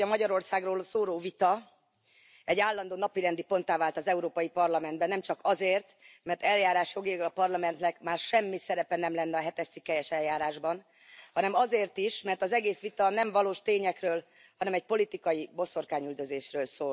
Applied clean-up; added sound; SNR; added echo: none; none; none; none.